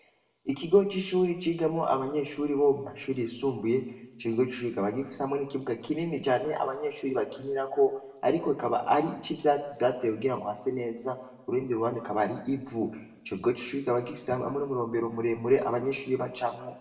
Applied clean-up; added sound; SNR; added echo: none; none; none; reverberation time 0.9 s.